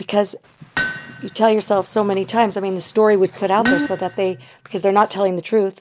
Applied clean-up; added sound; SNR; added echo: none; Hammer + Bird; 9 dB; none.